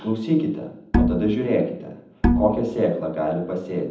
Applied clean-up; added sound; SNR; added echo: none; Bowed string instrument; 0 dB; reverberation time 0.8 s.